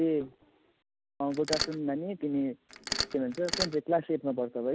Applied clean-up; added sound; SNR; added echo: none; Mechanisms; 3 dB; none.